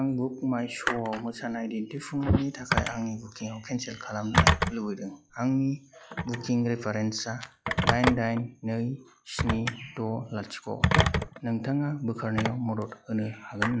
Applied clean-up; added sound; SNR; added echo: classical method log-MMSE.